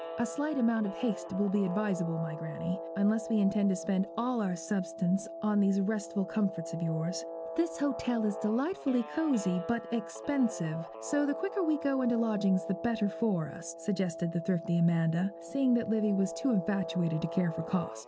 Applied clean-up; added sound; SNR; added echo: none; Guitar; 10 dB; none.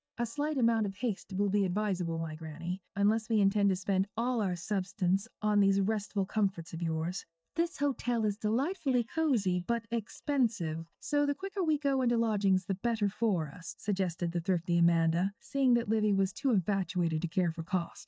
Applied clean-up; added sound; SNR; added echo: neural mask model DeepFilterNet 3.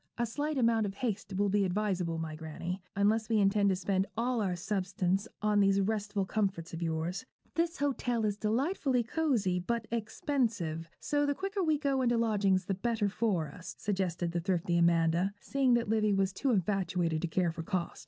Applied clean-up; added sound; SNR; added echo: none; none; none; none.